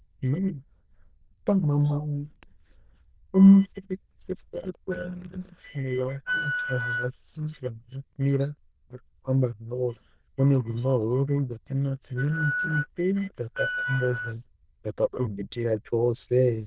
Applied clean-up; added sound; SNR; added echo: neural diffusion model UNIVERSE++.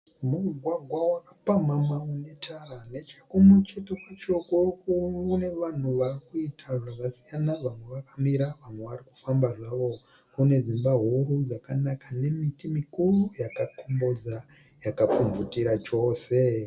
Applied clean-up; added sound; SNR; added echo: none; none; none; none.